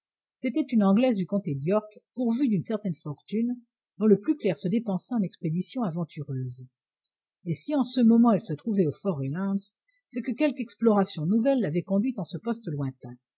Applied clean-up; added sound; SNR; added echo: none; none; none; none.